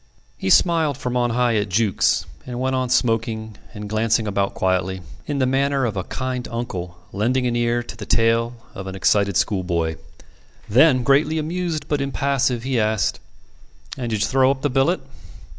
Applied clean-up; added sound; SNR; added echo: none; none; none; none.